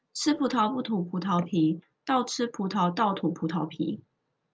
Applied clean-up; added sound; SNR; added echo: none; none; none; none.